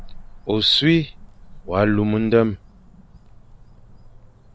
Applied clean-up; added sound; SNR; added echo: none; Cricket / Motor vehicle (road); 16 dB; none.